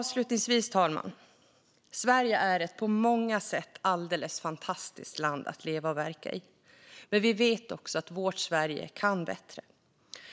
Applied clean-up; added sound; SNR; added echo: none; none; none; none.